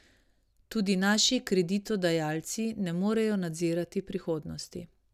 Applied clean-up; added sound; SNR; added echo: none; none; none; none.